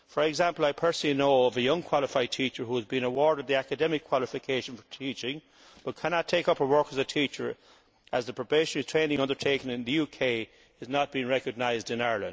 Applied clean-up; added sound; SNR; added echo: none; none; none; none.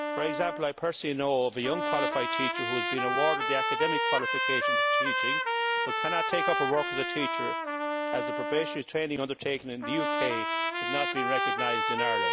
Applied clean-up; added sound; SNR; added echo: none; Trumpet; -2 dB; none.